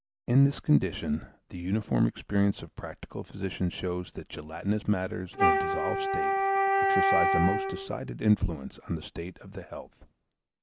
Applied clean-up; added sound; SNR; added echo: none; Wind instrument, woodwind instrument; -3 dB; none.